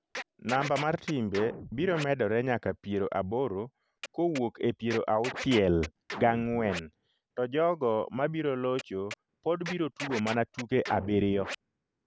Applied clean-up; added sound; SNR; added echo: none; Scratching (performance technique); 13 dB; none.